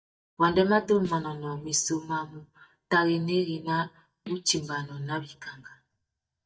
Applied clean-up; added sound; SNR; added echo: neural mask model DeepFilterNet 3.